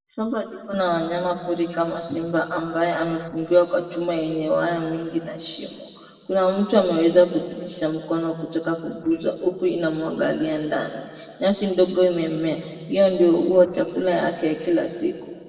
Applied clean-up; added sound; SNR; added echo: neural separator model SepFormer DNS4.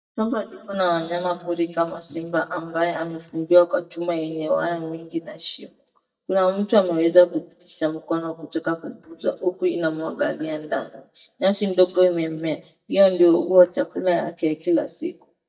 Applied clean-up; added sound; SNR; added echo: neural mask model DeepFilterNet 3.